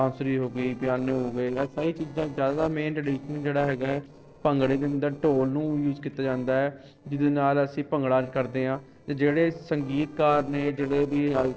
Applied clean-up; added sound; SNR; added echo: neural separator model SepFormer DNS4.